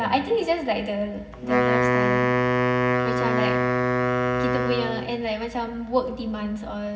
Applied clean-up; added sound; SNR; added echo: none; Wind instrument, woodwind instrument; -3 dB; reverberation time 0.4 s.